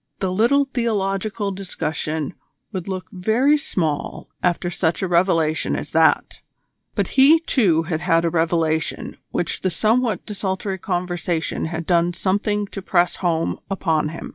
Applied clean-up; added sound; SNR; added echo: none; none; none; none.